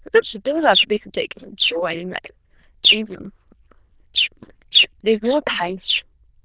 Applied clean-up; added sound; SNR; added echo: neural diffusion model UNIVERSE++.